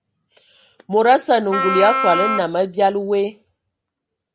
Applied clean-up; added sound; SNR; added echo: none; Wind instrument, woodwind instrument; 1 dB; none.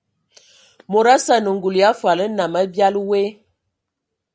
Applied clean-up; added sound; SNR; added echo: none; none; none; none.